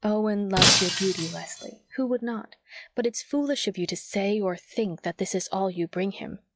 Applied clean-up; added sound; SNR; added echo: classical method log-MMSE.